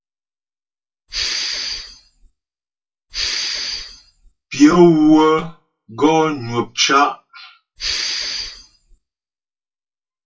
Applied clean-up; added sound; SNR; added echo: classical method WPE with log-MMSE.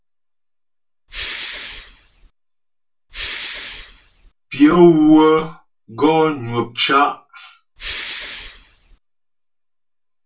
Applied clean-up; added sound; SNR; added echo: none; Respiratory sounds; 6 dB; reverberation time 0.2 s.